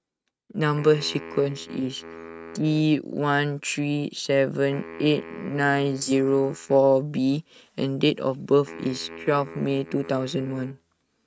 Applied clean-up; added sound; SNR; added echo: neural mask model RNNoise.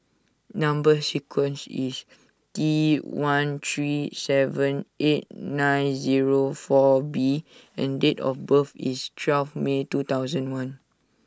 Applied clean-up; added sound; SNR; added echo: none; none; none; none.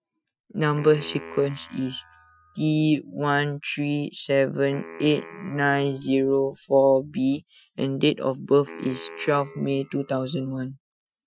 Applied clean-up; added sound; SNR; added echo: classical method Wiener filter.